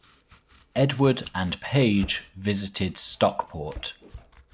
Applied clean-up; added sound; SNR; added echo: none; Domestic sounds, home sounds; 20 dB; none.